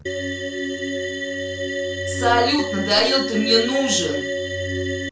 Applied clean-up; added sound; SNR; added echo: none; Organ; 3 dB; reverberation time 0.3 s.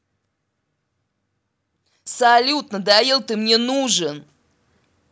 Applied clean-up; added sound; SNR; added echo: none; none; none; none.